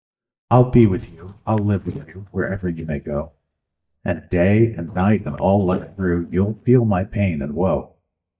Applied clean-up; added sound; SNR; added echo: neural mask model DeepFilterNet 3.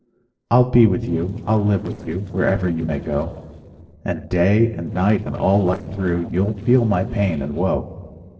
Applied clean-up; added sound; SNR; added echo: neural separator model SepFormer DNS4.